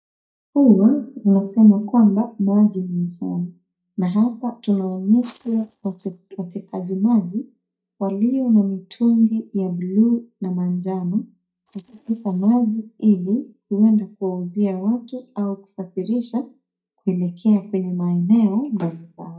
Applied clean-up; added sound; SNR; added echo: neural mask model DeepFilterNet 3.